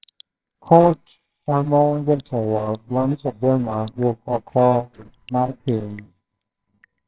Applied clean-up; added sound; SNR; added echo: neural separator model SepFormer WHAMR!.